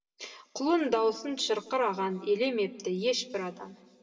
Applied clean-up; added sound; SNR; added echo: none; none; none; reverberation time 2.8 s.